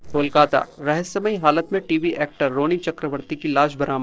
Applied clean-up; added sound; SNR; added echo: neural separator model SepFormer DNS4.